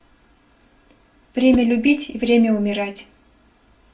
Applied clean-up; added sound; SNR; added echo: none; Whoosh, swoosh, swish; 13 dB; reverberation time 0.2 s.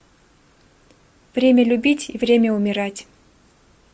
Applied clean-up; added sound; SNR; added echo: none; none; none; none.